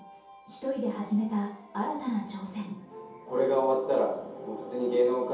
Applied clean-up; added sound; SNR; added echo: none; none; none; reverberation time 0.7 s.